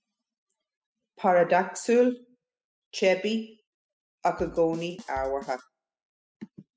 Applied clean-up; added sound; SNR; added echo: classical method spectral subtraction.